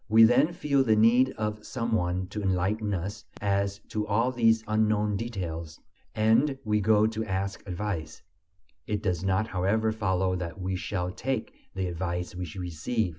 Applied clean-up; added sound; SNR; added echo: none; none; none; none.